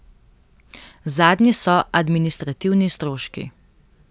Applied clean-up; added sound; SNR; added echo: none; none; none; none.